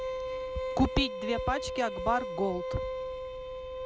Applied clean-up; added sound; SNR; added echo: none; Bowed string instrument; 3 dB; none.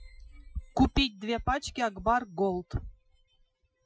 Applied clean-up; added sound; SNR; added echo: classical method Wiener filter.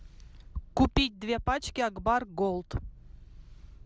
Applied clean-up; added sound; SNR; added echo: none; none; none; none.